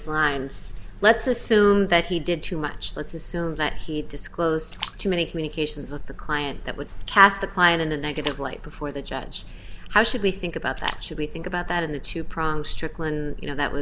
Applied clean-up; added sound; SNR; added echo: none; Splash, splatter; 18 dB; none.